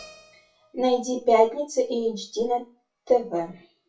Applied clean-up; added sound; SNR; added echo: classical method WPE with log-MMSE.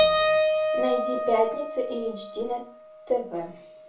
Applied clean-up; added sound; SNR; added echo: none; Keyboard (musical); -3 dB; reverberation time 0.3 s.